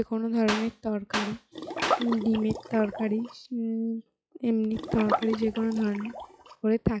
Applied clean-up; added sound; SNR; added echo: classical method log-MMSE.